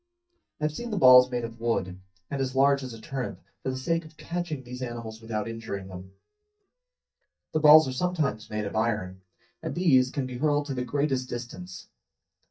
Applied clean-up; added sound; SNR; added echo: neural mask model DeepFilterNet 3.